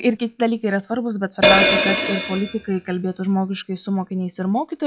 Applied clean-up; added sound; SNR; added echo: classical method log-MMSE.